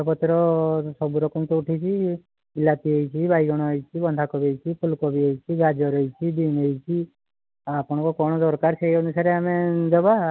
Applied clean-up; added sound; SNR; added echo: none; none; none; none.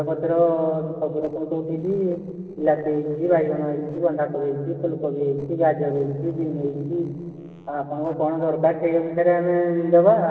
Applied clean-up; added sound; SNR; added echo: neural separator model SepFormer DNS4.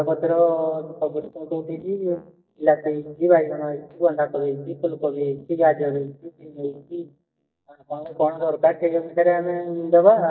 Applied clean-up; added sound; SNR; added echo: neural mask model DeepFilterNet 3.